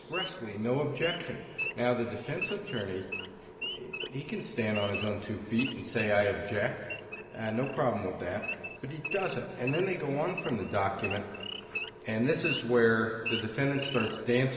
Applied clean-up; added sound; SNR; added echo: none; Idling / Wild animals; 9 dB; reverberation time 2.1 s.